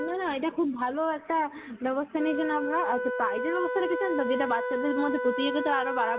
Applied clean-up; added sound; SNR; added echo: none; Wind instrument, woodwind instrument; 4 dB; none.